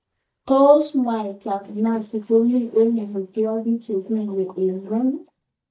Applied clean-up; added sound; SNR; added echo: neural mask model DeepFilterNet 3.